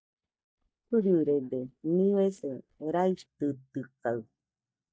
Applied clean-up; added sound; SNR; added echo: neural mask model DeepFilterNet 3.